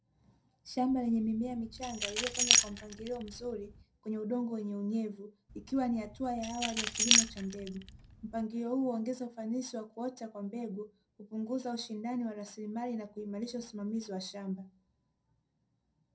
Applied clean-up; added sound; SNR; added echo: none; Keys jangling; -3 dB; reverberation time 0.2 s.